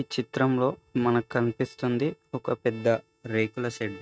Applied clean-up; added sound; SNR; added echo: neural mask model RNNoise.